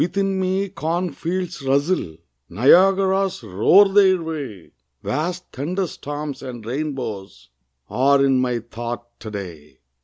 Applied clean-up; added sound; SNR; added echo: none; none; none; none.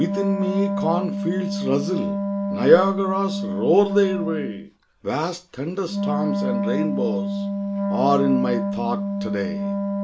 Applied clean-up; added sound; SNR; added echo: none; Wind instrument, woodwind instrument; 1 dB; reverberation time 0.3 s.